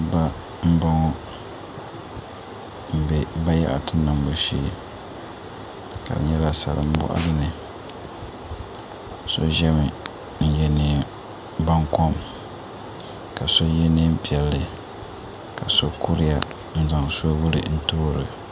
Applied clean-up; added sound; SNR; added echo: none; none; none; none.